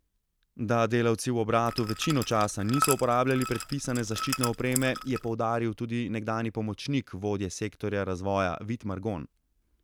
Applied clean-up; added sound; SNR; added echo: none; Liquid; 6 dB; none.